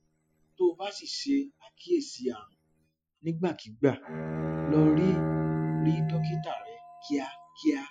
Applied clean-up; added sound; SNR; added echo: classical method Wiener filter.